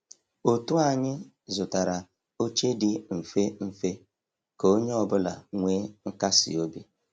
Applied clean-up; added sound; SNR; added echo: none; none; none; none.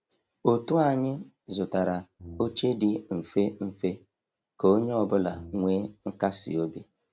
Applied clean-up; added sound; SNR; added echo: none; Brass instrument; 19 dB; none.